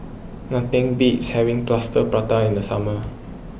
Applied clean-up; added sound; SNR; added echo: none; none; none; none.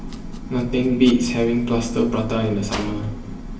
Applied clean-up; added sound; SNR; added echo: none; Domestic sounds, home sounds; 19 dB; reverberation time 0.9 s.